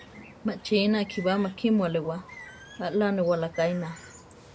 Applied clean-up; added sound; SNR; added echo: none; Bird; 19 dB; none.